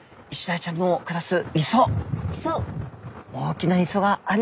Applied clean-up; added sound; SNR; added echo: none; none; none; none.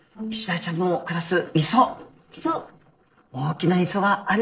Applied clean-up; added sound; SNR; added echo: neural separator model SepFormer DNS4.